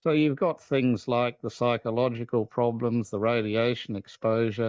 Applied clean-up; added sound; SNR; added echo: neural mask model DeepFilterNet 3.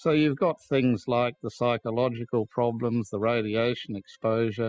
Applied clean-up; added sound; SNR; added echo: classical method spectral subtraction.